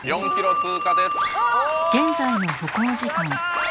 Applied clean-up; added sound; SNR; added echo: none; Telephone; 1 dB; none.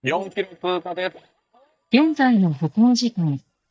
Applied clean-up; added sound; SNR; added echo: neural mask model DeepFilterNet 3.